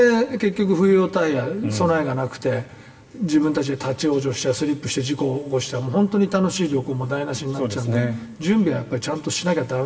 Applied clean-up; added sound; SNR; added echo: none; none; none; reverberation time 2.7 s.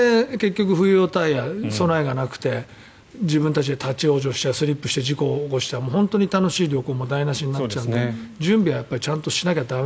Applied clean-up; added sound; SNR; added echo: none; none; none; none.